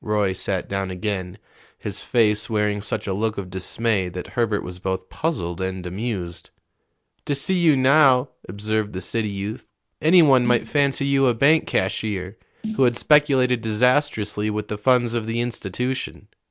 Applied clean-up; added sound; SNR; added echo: none; Snare drum; 15 dB; none.